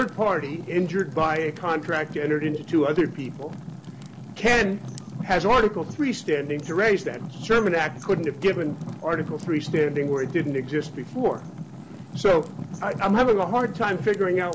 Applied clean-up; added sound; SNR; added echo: none; Fire; 12 dB; none.